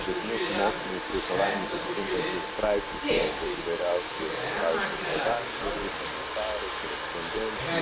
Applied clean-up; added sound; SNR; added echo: none; Domestic sounds, home sounds; -1 dB; none.